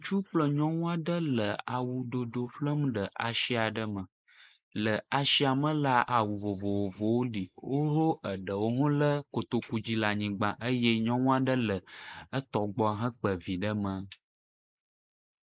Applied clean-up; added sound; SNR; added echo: neural mask model Resemble Enhance denoiser.